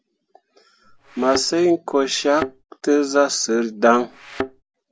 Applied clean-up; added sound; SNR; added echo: none; Thump, thud; 11 dB; none.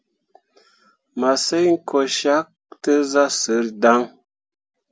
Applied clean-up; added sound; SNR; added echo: none; none; none; none.